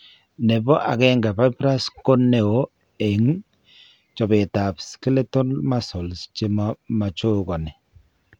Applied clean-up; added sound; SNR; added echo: none; none; none; none.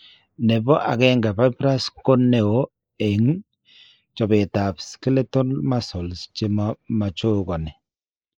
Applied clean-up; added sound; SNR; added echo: neural mask model Resemble Enhance denoiser.